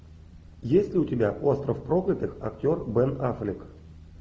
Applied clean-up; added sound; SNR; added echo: none; none; none; none.